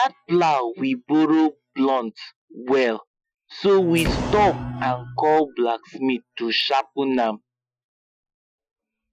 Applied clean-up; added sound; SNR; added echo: classical method Wiener filter.